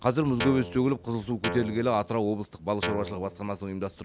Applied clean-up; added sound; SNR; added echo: none; Guitar; 9 dB; none.